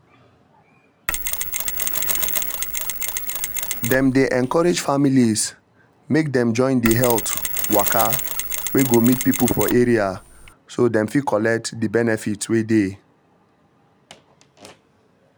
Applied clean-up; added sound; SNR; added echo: none; Mechanisms; 3 dB; none.